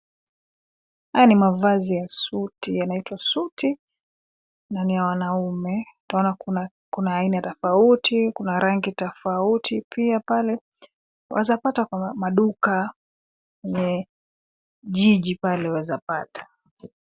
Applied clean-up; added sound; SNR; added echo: none; none; none; none.